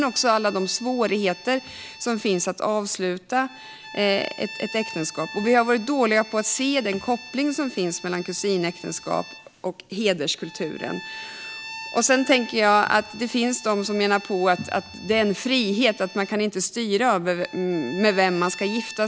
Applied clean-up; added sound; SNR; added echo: none; Bowed string instrument; 17 dB; none.